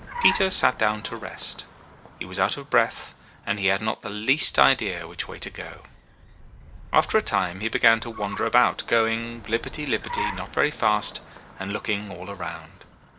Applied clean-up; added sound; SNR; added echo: none; Car; 13 dB; none.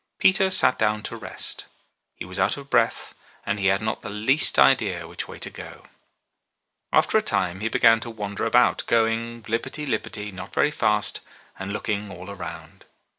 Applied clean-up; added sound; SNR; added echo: none; none; none; none.